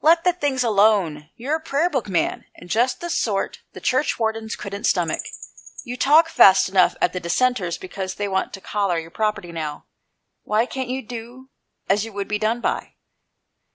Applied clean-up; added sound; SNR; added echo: none; Bird vocalization, bird call, bird song; 15 dB; none.